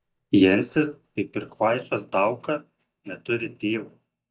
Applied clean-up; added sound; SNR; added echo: neural mask model DeepFilterNet 3.